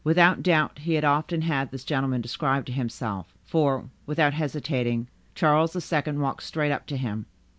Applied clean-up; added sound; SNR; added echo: none; none; none; none.